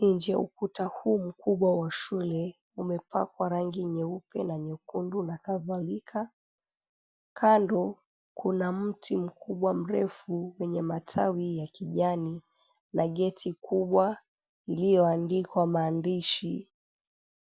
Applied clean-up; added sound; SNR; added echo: none; none; none; none.